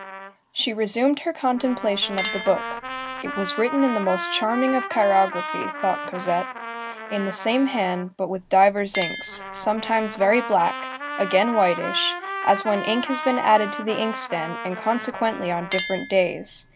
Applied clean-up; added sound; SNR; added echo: none; Trumpet + Chink, clink; 8 dB; none.